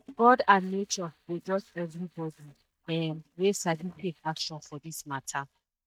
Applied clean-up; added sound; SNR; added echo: neural mask model DeepFilterNet 3.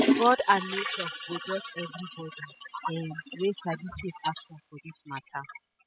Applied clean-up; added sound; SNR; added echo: classical method spectral subtraction.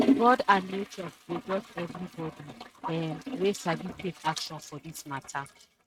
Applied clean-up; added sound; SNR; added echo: neural mask model RNNoise.